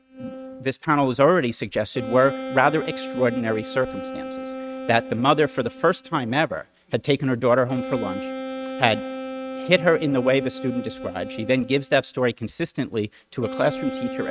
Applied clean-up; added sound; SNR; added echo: neural mask model RNNoise.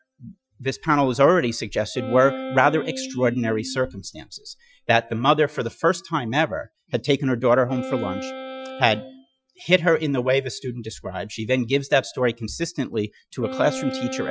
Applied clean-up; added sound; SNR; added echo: classical method Wiener filter.